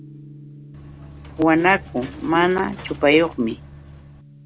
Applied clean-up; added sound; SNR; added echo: none; Gong + Engine / Mechanisms; 17 dB; none.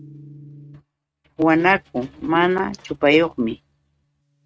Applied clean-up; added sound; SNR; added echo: neural mask model RNNoise.